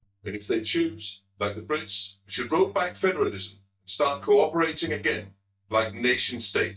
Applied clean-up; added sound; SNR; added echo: neural mask model DeepFilterNet 3.